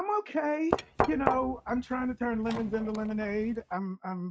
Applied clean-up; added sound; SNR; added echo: neural mask model RNNoise.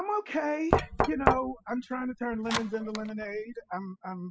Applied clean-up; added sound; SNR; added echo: classical method spectral subtraction.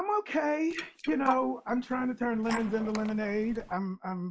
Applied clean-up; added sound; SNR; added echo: neural mask model Resemble Enhance denoiser.